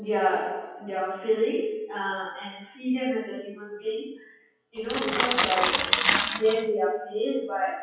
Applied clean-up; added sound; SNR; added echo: classical method WPE with log-MMSE.